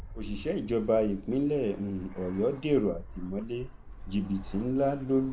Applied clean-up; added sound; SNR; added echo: none; Fixed-wing aircraft, airplane; 13 dB; none.